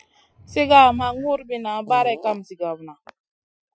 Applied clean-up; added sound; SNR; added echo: classical method Wiener filter.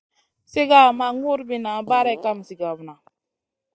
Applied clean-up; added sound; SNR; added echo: neural mask model DeepFilterNet 3.